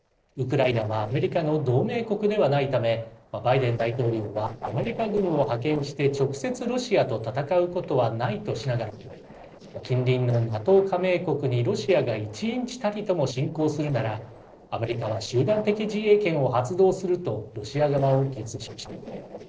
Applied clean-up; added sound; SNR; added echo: neural separator model SepFormer DNS4.